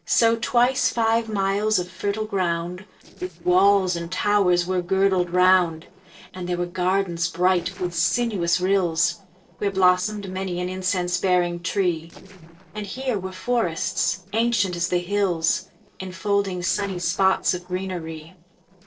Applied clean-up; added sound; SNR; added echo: neural separator model SepFormer DNS4.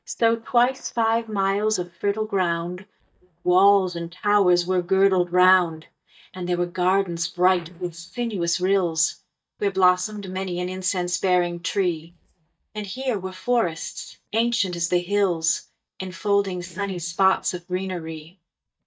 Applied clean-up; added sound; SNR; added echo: neural mask model DeepFilterNet 3.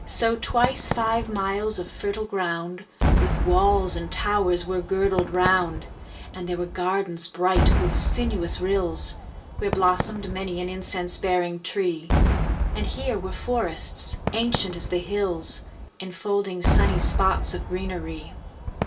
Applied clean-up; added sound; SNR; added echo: none; Cheering / Fireworks; 1 dB; reverberation time 0.2 s.